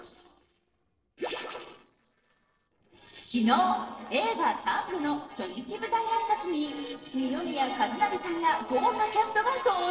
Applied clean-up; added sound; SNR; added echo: neural separator model SepFormer DNS4.